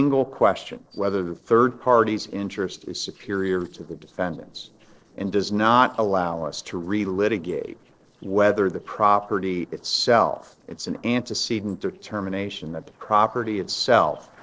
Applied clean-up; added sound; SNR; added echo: neural separator model SepFormer DNS4.